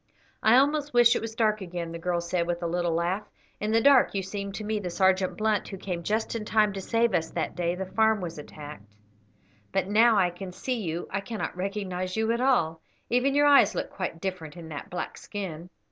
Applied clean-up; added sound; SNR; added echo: none; none; none; none.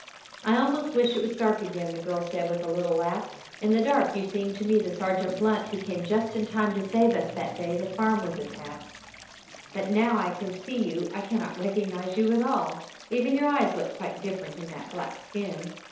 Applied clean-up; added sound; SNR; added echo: none; Stream; 19 dB; reverberation time 2.2 s.